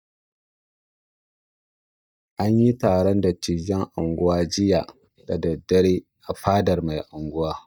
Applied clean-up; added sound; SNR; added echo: neural mask model DeepFilterNet 3.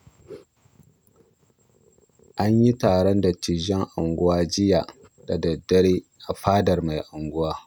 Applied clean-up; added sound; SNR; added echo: none; none; none; none.